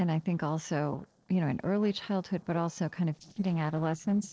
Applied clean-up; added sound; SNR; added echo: neural separator model SepFormer DNS4.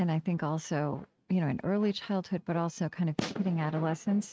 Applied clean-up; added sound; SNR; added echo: neural mask model RNNoise.